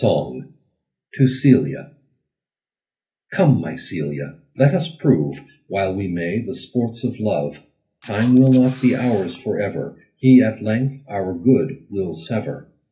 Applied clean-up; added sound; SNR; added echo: none; Camera; 20 dB; reverberation time 0.3 s.